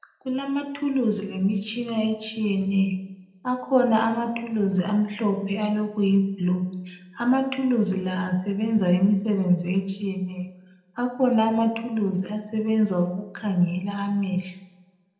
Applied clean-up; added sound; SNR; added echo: none; none; none; reverberation time 0.7 s.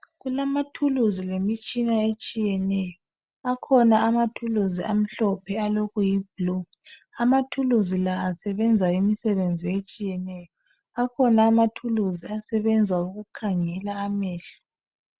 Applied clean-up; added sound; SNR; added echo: none; none; none; none.